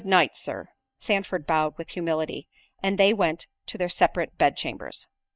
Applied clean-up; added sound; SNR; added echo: neural mask model DeepFilterNet 3.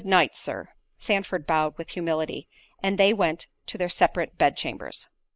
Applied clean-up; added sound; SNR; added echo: neural mask model Resemble Enhance denoiser.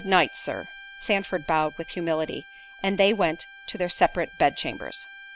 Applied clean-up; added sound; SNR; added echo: none; Bowed string instrument; 19 dB; none.